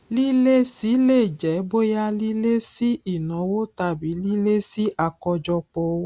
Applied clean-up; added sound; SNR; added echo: none; none; none; none.